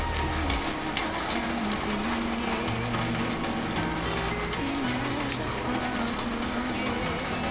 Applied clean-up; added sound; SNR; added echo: none; Rain; 0 dB; none.